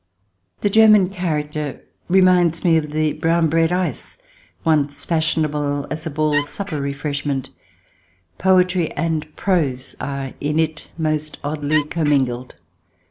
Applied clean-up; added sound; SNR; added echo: none; Wood; 8 dB; none.